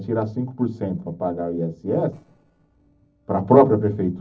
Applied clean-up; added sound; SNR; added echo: neural separator model SepFormer DNS4.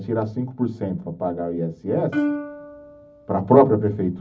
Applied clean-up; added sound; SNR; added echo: none; Plucked string instrument; 8 dB; reverberation time 0.4 s.